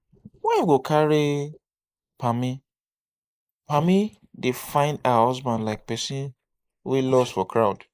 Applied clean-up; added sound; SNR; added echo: neural mask model Resemble Enhance denoiser.